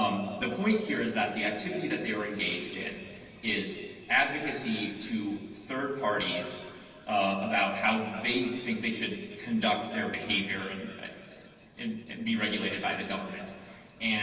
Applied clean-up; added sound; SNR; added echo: none; none; none; reverberation time 2.3 s.